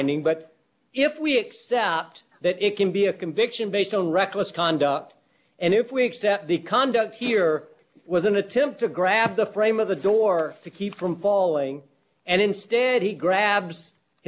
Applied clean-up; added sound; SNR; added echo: none; none; none; none.